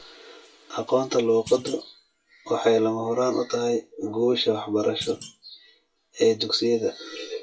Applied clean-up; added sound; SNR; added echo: classical method WPE with log-MMSE.